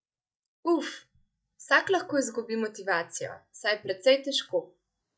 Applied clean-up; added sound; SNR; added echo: neural mask model DeepFilterNet 3.